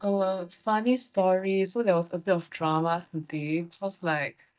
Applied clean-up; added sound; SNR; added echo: neural mask model DeepFilterNet 3.